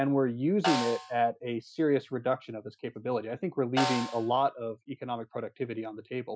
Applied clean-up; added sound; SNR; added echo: classical method Wiener filter.